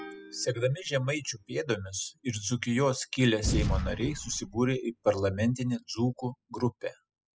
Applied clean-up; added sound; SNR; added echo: classical method spectral subtraction.